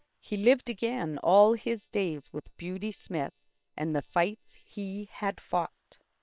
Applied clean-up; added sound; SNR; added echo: neural separator model SepFormer WHAM!.